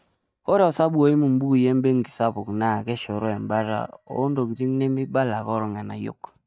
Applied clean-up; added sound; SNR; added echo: neural mask model DeepFilterNet 3.